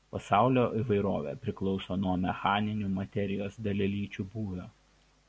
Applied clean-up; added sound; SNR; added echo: none; none; none; none.